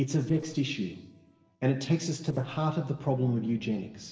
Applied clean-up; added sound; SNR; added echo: neural separator model SepFormer DNS4.